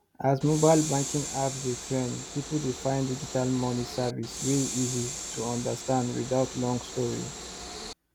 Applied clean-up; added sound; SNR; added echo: none; Train; 9 dB; none.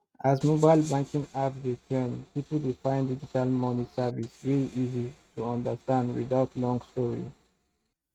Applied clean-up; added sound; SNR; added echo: neural mask model RNNoise.